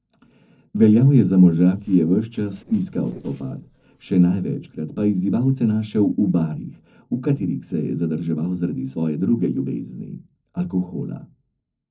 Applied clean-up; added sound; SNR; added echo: neural separator model SepFormer DNS4.